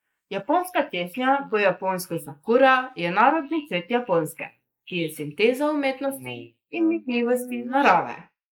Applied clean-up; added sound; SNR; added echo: neural mask model Resemble Enhance denoiser.